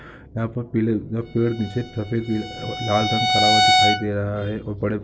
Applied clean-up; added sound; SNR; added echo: none; Bowed string instrument; -2 dB; none.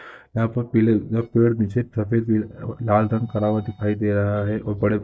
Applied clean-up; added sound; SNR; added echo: neural mask model DeepFilterNet 3.